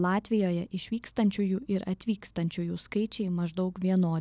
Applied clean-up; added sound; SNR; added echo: none; none; none; none.